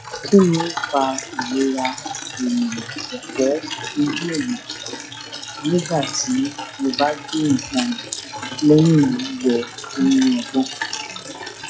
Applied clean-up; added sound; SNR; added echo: classical method log-MMSE.